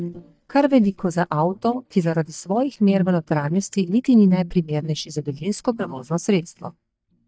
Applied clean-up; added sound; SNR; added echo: neural mask model DeepFilterNet 3.